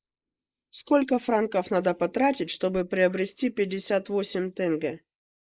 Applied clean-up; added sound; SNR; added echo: neural mask model Resemble Enhance denoiser.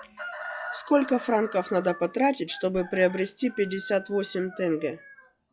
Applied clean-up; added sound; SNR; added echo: classical method log-MMSE.